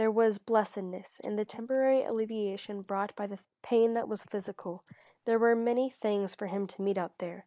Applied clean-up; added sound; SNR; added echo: neural mask model Resemble Enhance denoiser.